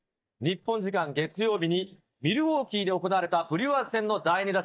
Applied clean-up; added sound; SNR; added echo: neural mask model DeepFilterNet 3.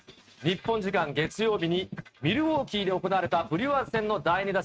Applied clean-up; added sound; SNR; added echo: neural mask model RNNoise.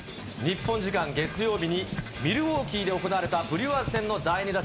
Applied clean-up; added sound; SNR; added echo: none; Walk, footsteps; 14 dB; none.